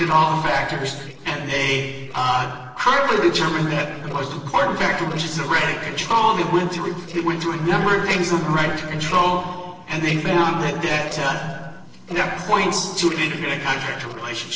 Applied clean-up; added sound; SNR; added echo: neural separator model SepFormer DNS4.